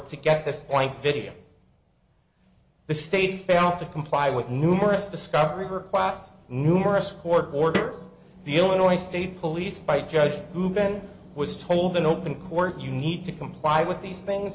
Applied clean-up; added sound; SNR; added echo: none; Snare drum; 9 dB; none.